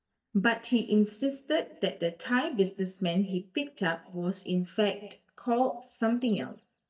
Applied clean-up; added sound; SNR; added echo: neural mask model DeepFilterNet 3.